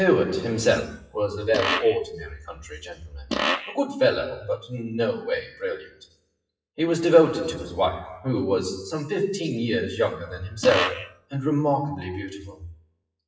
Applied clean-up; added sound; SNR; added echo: classical method WPE with log-MMSE.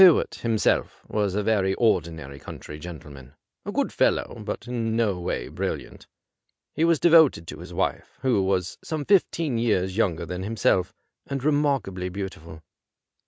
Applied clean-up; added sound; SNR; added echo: none; none; none; none.